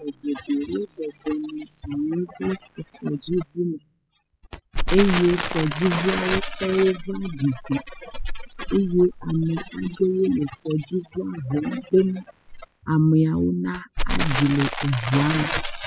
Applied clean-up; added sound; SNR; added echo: classical method spectral subtraction.